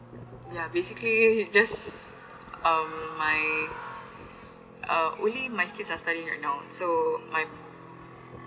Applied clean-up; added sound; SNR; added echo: none; none; none; none.